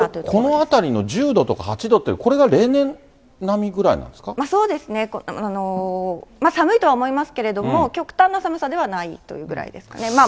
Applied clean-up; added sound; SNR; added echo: none; none; none; none.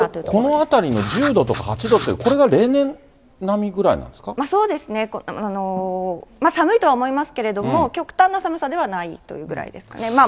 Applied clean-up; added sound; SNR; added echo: none; Writing; 9 dB; none.